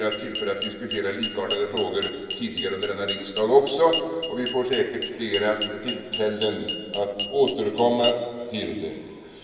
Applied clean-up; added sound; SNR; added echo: none; Glass; 8 dB; reverberation time 1.9 s.